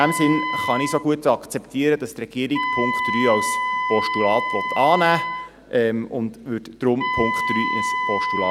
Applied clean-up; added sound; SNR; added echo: none; Wind instrument, woodwind instrument; 3 dB; none.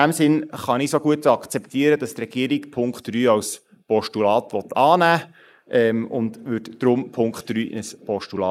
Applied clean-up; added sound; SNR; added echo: neural mask model Resemble Enhance denoiser.